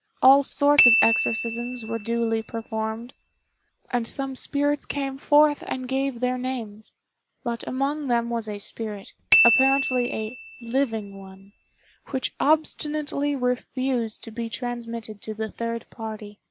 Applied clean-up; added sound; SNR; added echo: none; Bicycle bell; 2 dB; none.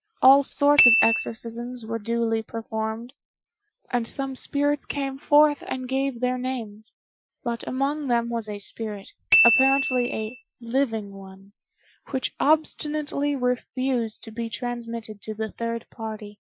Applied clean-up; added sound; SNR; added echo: classical method Wiener filter.